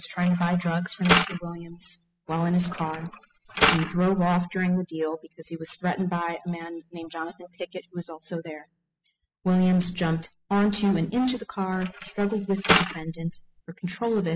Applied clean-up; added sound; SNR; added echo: classical method spectral subtraction.